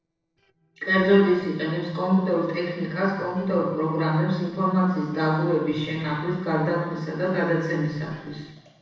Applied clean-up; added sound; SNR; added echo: neural separator model SepFormer DNS4.